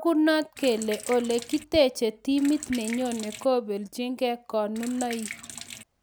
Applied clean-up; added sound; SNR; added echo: none; Sink (filling or washing); 14 dB; none.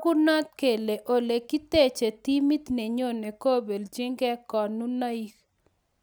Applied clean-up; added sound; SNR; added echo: none; none; none; none.